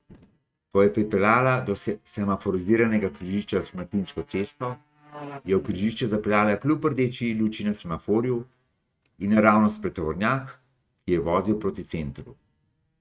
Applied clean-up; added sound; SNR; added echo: neural mask model RNNoise.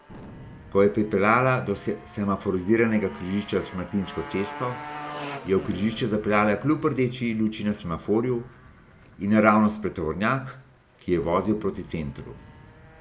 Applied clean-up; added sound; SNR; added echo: none; Motorcycle + Thunder; 17 dB; none.